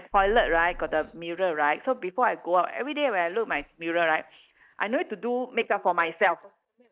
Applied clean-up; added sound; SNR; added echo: neural mask model DeepFilterNet 3.